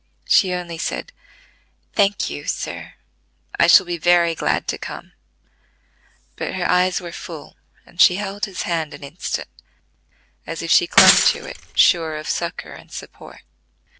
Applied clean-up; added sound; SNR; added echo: none; Shatter / Crushing; -4 dB; none.